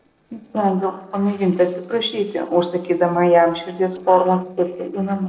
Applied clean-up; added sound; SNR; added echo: neural separator model SepFormer DNS4.